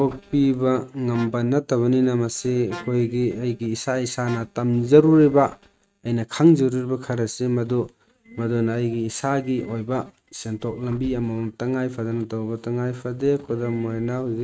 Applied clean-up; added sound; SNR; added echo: neural mask model RNNoise.